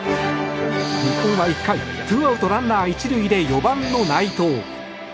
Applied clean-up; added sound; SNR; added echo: none; Respiratory sounds; 15 dB; none.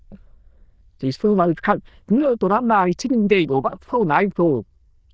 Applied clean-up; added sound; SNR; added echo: neural diffusion model UNIVERSE++.